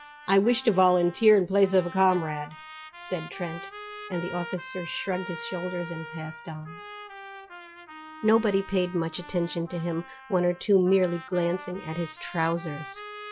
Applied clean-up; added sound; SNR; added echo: classical method log-MMSE.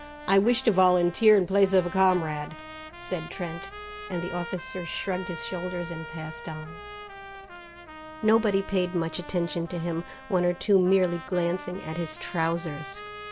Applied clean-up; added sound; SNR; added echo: none; Trumpet; 14 dB; none.